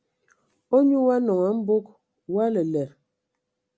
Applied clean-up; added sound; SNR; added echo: none; none; none; none.